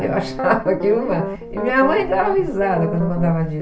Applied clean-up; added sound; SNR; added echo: none; Piano; 9 dB; reverberation time 0.3 s.